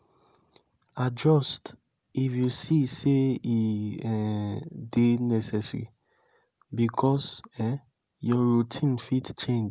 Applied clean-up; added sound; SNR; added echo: none; none; none; none.